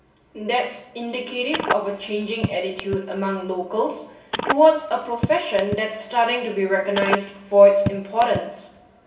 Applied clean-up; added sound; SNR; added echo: none; Telephone; 6 dB; reverberation time 0.9 s.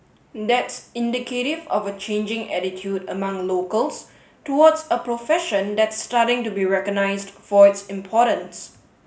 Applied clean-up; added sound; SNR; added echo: none; none; none; none.